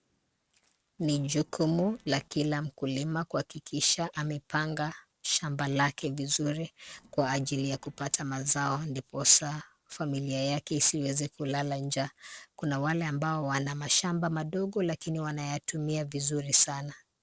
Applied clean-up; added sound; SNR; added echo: neural separator model SepFormer DNS4.